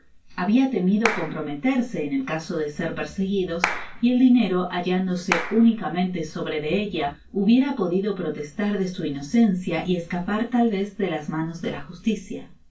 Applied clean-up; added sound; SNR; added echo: none; Clapping; 8 dB; reverberation time 0.1 s.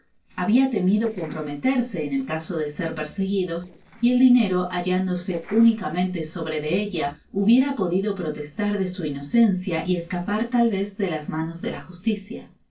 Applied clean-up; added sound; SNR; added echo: neural separator model SepFormer DNS4.